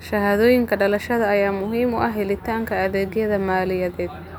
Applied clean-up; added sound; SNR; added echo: none; none; none; none.